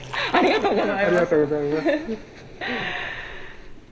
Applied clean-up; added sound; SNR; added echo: none; Liquid; 17 dB; reverberation time 2.0 s.